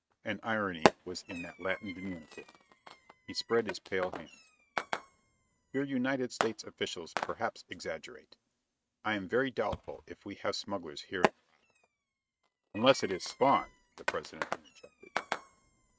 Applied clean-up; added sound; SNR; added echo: neural mask model RNNoise.